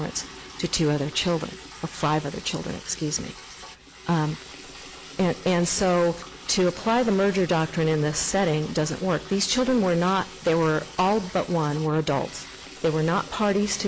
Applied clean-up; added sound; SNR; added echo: none; Liquid; 17 dB; none.